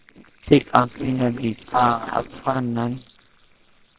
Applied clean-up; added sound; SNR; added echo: neural separator model SepFormer WHAMR!.